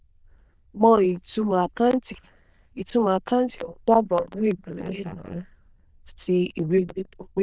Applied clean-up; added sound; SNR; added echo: neural diffusion model UNIVERSE++.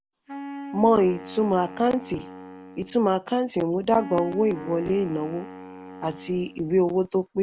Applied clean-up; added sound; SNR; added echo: none; Wind instrument, woodwind instrument; 15 dB; none.